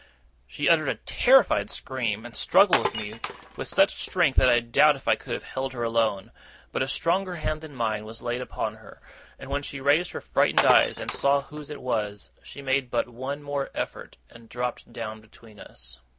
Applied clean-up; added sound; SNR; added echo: none; Glass; 6 dB; none.